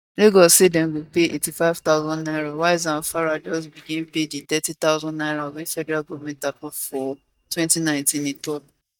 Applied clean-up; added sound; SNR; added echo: neural mask model DeepFilterNet 3.